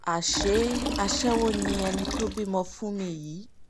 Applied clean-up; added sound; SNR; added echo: none; Liquid; 4 dB; none.